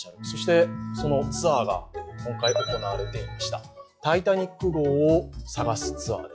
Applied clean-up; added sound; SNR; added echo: classical method log-MMSE.